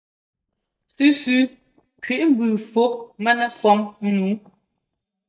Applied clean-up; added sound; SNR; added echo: neural mask model DeepFilterNet 3.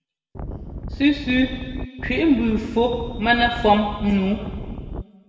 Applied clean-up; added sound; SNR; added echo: none; Wind; 9 dB; reverberation time 2.0 s.